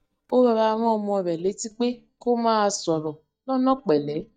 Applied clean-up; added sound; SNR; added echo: neural mask model DeepFilterNet 3.